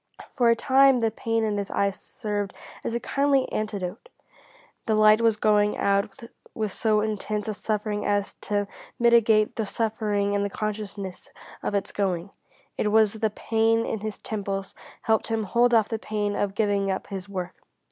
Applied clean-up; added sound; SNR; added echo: none; none; none; none.